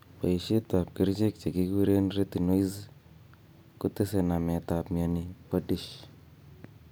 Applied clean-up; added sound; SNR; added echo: none; none; none; none.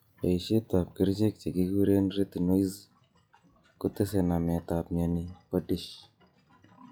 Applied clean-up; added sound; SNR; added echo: classical method log-MMSE.